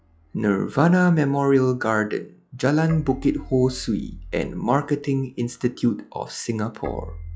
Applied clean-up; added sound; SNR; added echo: classical method log-MMSE.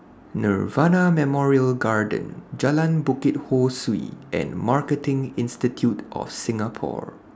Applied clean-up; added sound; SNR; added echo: none; none; none; none.